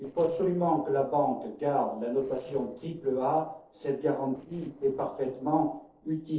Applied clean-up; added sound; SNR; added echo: neural separator model SepFormer DNS4.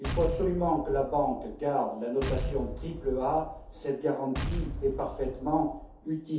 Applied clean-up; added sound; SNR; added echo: none; Explosion; 6 dB; reverberation time 0.5 s.